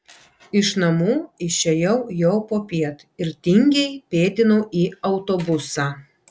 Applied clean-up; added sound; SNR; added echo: none; none; none; none.